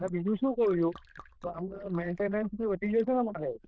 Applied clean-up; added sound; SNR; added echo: neural diffusion model UNIVERSE++.